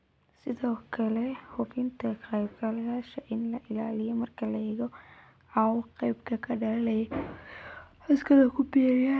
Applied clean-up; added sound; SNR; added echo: none; none; none; none.